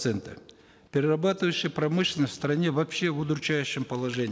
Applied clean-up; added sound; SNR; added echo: none; none; none; none.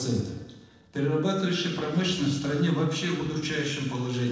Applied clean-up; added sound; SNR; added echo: neural separator model SepFormer DNS4.